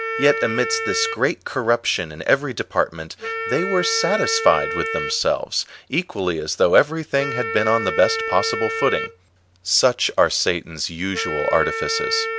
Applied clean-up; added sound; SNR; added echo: none; Wind instrument, woodwind instrument; 7 dB; none.